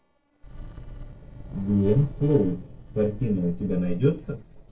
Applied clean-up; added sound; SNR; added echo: neural separator model SepFormer DNS4.